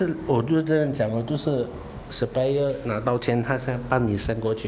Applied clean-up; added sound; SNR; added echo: none; none; none; none.